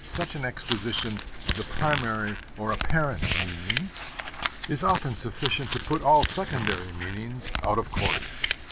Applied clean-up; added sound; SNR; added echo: none; Crumpling, crinkling; 3 dB; none.